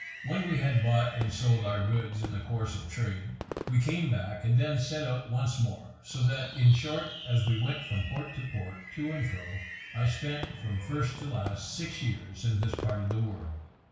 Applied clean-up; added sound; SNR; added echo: none; Fireworks; 14 dB; reverberation time 0.6 s.